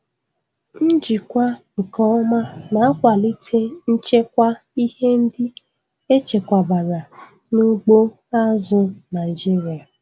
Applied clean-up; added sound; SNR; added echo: none; none; none; none.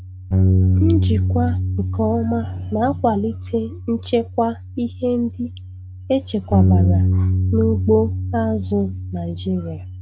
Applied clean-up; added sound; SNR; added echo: none; Bass guitar; -2 dB; none.